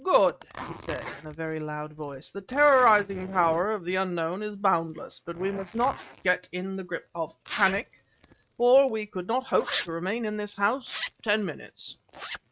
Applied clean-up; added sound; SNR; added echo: neural mask model RNNoise.